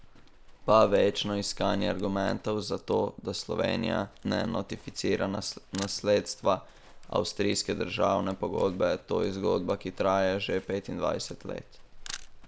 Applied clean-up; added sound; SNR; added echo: none; Livestock, farm animals, working animals + Camera; 17 dB; none.